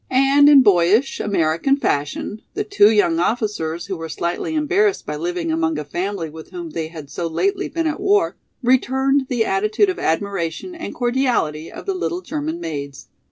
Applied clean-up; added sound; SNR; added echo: none; none; none; none.